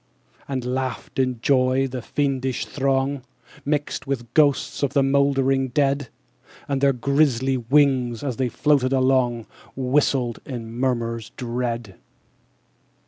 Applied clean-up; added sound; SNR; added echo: none; none; none; none.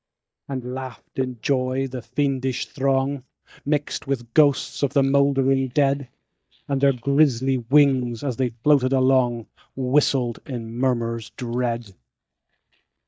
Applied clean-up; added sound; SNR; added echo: neural mask model DeepFilterNet 3.